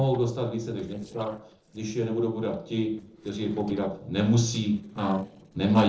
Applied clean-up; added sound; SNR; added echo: neural separator model SepFormer DNS4.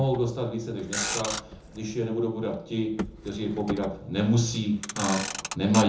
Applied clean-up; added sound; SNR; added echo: none; Motor vehicle (road); 9 dB; reverberation time 0.6 s.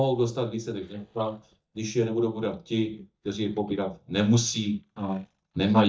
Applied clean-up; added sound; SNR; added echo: neural mask model DeepFilterNet 3.